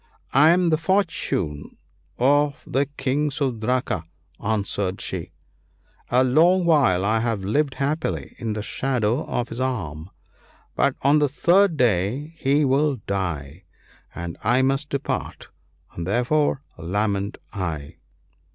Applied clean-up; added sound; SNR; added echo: none; none; none; none.